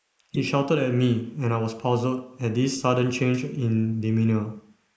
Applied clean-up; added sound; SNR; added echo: neural mask model Resemble Enhance denoiser.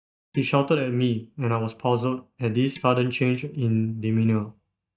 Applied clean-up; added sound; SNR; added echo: neural mask model DeepFilterNet 3.